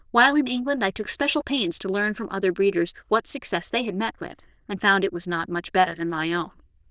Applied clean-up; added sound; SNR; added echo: neural diffusion model UNIVERSE++.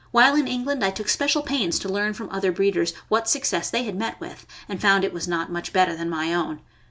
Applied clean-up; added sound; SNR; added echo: none; none; none; none.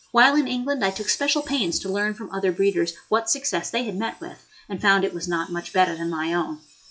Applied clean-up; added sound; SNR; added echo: classical method log-MMSE.